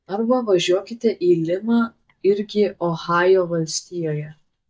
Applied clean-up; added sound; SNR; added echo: neural mask model DeepFilterNet 3.